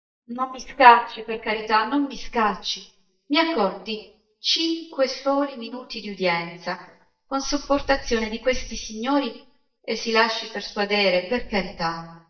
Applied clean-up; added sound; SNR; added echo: neural mask model DeepFilterNet 3.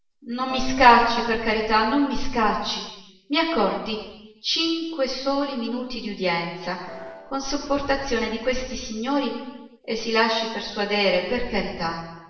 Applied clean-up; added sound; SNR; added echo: none; Piano; 15 dB; reverberation time 1.0 s.